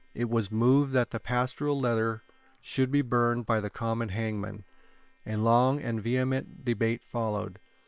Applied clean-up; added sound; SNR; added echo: neural separator model SepFormer WHAM!.